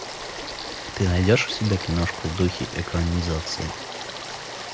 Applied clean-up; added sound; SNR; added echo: none; Stream / Frog; 9 dB; none.